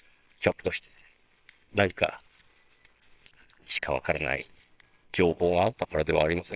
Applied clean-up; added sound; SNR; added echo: neural separator model SepFormer WHAMR!.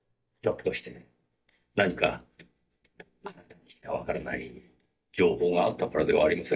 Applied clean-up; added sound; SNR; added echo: neural mask model DeepFilterNet 3.